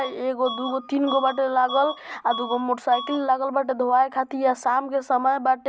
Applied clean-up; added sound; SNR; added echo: none; Bus / Alarm; 14 dB; none.